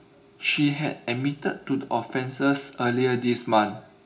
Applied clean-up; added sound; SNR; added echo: none; none; none; reverberation time 0.4 s.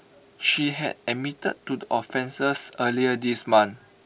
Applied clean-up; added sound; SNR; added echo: none; none; none; none.